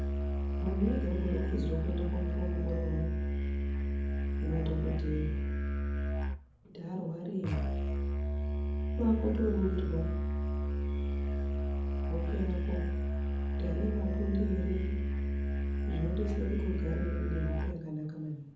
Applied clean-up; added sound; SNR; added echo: none; Musical instrument; -5 dB; reverberation time 1.0 s.